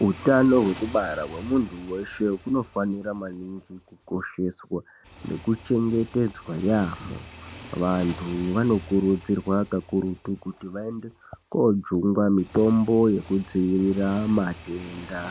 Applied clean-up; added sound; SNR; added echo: none; Motorcycle / Engine; 19 dB; none.